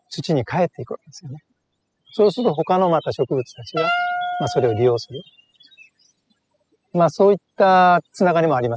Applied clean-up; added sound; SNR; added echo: classical method spectral subtraction.